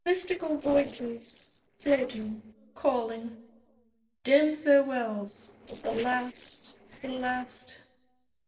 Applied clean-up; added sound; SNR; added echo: neural separator model SepFormer DNS4.